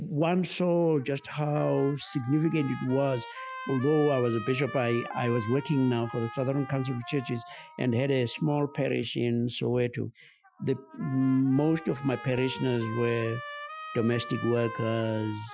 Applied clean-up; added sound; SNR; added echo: classical method Wiener filter.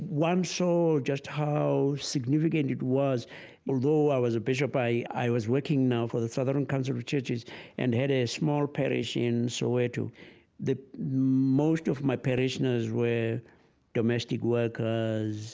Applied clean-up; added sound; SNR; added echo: none; none; none; none.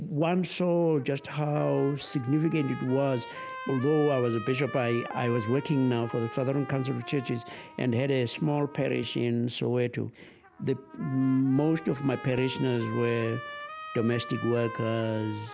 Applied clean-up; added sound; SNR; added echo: none; Trumpet; 15 dB; none.